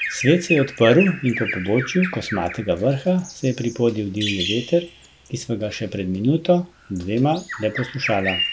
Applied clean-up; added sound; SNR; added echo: none; Bird vocalization, bird call, bird song; 9 dB; none.